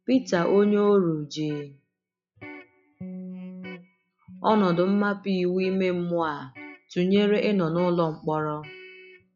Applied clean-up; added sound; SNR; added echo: classical method log-MMSE.